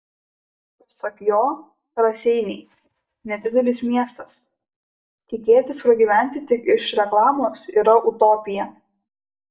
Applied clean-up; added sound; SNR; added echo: neural mask model DeepFilterNet 3.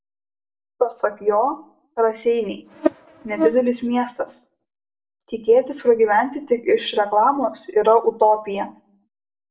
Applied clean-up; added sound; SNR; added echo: neural separator model SepFormer DNS4.